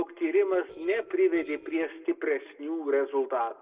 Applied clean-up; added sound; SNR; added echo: neural separator model SepFormer DNS4.